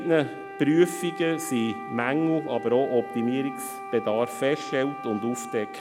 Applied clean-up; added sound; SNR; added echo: none; Wind instrument, woodwind instrument; 12 dB; none.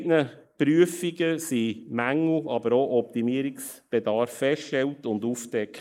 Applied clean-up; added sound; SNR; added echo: neural mask model Resemble Enhance denoiser.